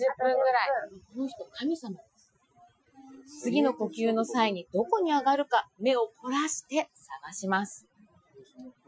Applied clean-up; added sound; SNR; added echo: classical method Wiener filter.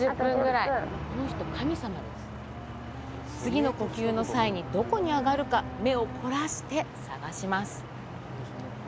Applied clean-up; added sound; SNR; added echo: none; Wind instrument, woodwind instrument; 19 dB; none.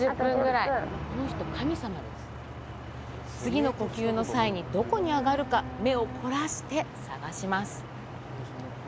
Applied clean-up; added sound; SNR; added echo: none; none; none; none.